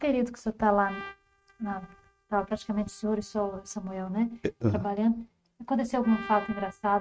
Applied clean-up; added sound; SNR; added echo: neural mask model RNNoise.